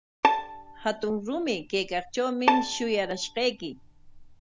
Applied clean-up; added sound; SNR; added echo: none; Bowed string instrument; 1 dB; none.